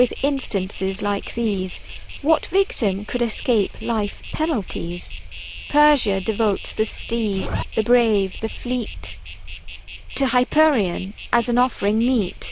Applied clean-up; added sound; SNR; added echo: none; Insect + Zipper (clothing); 2 dB; none.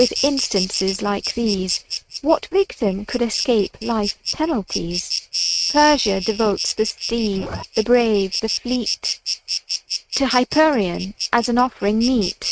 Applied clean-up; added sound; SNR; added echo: neural mask model RNNoise.